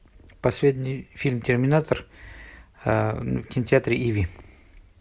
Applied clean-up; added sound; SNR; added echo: none; none; none; none.